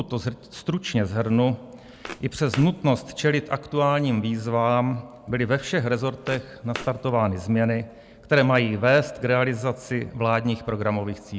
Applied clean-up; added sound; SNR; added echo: none; Walk, footsteps; 19 dB; none.